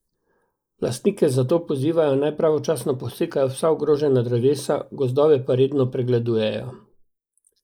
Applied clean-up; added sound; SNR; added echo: neural mask model Resemble Enhance denoiser.